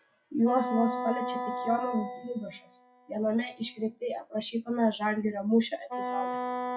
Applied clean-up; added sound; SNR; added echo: classical method log-MMSE.